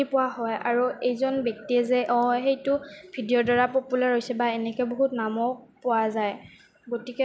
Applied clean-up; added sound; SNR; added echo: none; none; none; none.